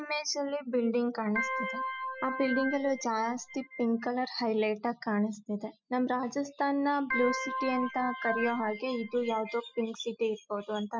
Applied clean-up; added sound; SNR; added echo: classical method spectral subtraction.